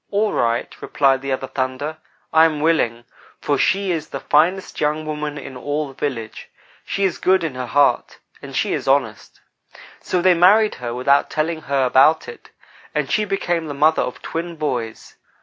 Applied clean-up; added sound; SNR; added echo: none; none; none; none.